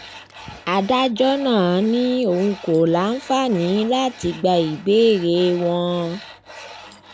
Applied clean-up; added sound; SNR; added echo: none; Tools; 20 dB; none.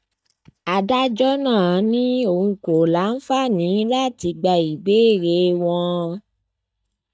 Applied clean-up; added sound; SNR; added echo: neural mask model DeepFilterNet 3.